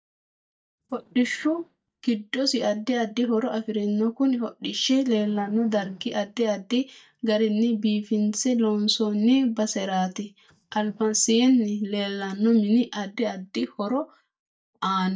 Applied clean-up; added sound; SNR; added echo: neural mask model DeepFilterNet 3.